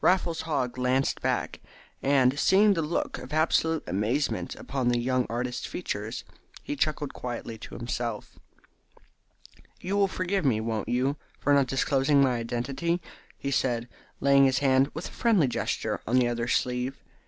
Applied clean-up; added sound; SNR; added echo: none; none; none; none.